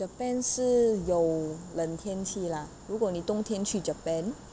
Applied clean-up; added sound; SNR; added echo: none; none; none; none.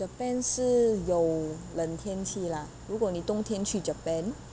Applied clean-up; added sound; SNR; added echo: none; Engine; 18 dB; none.